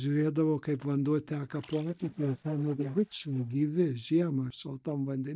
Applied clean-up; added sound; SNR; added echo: neural mask model DeepFilterNet 3.